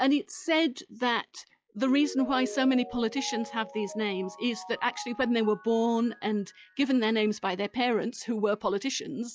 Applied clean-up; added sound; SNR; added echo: classical method log-MMSE.